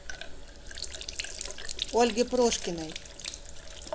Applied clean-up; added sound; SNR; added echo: none; Sink (filling or washing); 6 dB; none.